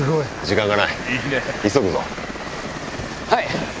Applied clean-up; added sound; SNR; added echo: none; none; none; none.